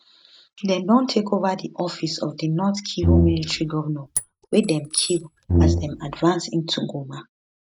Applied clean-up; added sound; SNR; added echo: neural mask model RNNoise.